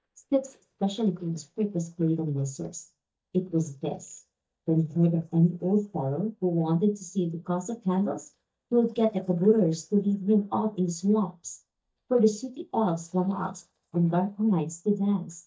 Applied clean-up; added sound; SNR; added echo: neural mask model DeepFilterNet 3.